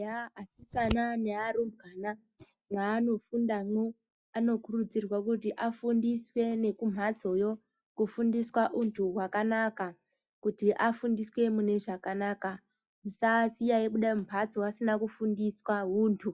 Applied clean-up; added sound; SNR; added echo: classical method log-MMSE.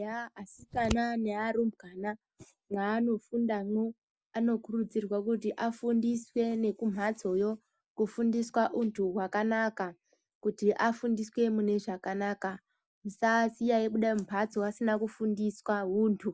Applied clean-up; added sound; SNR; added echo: none; Scissors; 10 dB; none.